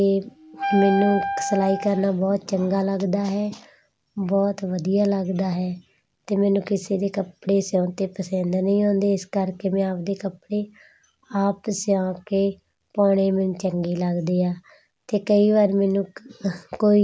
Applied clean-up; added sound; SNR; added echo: none; Wind instrument, woodwind instrument; 6 dB; none.